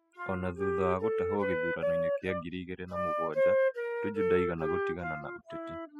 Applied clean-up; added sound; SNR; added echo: classical method spectral subtraction.